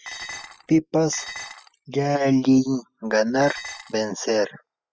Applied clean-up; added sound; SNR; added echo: classical method spectral subtraction.